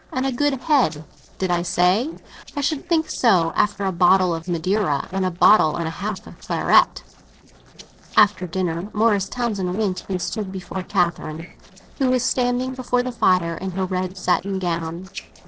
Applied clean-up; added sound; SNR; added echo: neural separator model SepFormer DNS4.